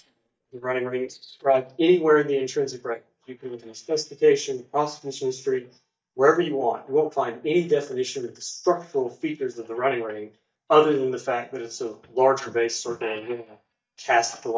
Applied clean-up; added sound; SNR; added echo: neural mask model DeepFilterNet 3.